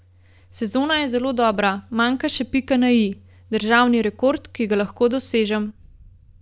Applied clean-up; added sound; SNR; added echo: none; none; none; none.